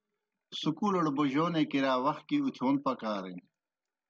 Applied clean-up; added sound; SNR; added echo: none; none; none; none.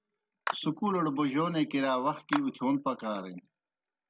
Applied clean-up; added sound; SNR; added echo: none; Clapping; 10 dB; none.